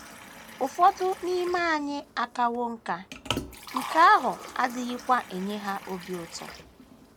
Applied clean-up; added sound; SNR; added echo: none; Liquid; 13 dB; none.